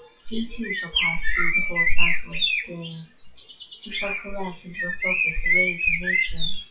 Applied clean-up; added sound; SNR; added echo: classical method WPE with log-MMSE.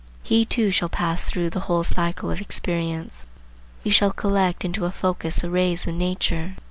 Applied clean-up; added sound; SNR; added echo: none; none; none; none.